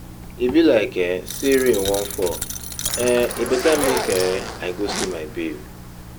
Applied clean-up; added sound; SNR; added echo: none; Zipper (clothing) + Coin (dropping); 7 dB; none.